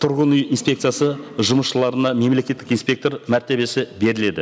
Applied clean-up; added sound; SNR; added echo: none; none; none; none.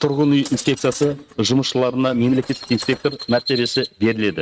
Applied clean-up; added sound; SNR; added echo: neural mask model RNNoise.